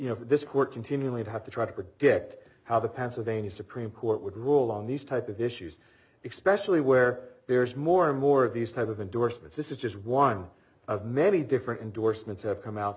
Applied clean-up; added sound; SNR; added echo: none; none; none; none.